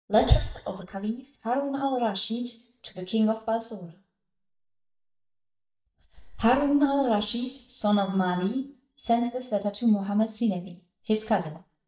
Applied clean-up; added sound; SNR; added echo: neural mask model DeepFilterNet 3.